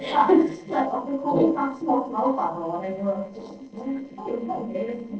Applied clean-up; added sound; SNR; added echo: neural separator model SepFormer DNS4.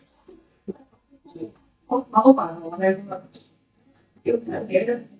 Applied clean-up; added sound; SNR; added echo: neural mask model DeepFilterNet 3.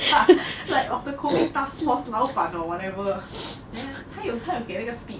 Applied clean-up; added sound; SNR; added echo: none; none; none; none.